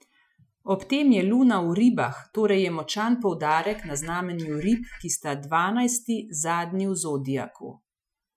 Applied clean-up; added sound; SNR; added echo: classical method Wiener filter.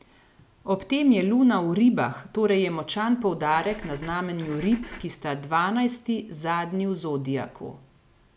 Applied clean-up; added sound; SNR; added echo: none; Engine / Car; 15 dB; none.